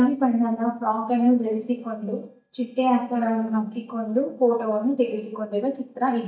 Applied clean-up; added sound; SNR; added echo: neural mask model DeepFilterNet 3.